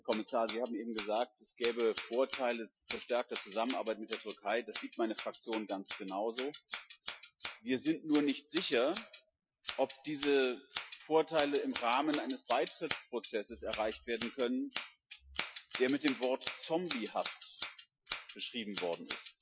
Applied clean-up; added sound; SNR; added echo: classical method Wiener filter.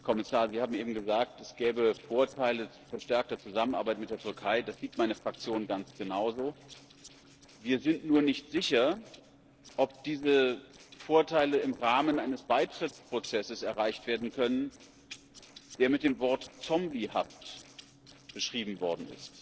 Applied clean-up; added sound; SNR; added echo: neural separator model SepFormer DNS4.